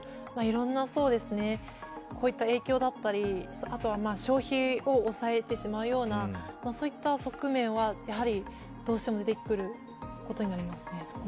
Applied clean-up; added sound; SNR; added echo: none; none; none; none.